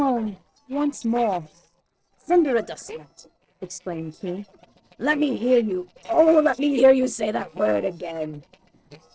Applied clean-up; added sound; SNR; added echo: neural separator model SepFormer DNS4.